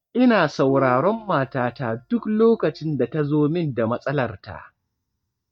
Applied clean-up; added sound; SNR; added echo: neural mask model DeepFilterNet 3.